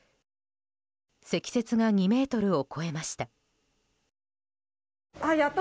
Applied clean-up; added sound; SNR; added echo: none; none; none; none.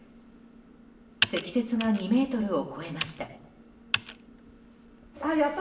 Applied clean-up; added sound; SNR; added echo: none; Computer keyboard; 7 dB; reverberation time 0.8 s.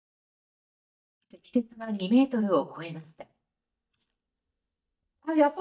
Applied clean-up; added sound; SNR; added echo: neural mask model DeepFilterNet 3.